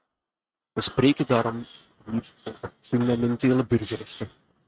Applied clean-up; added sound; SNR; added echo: neural mask model RNNoise.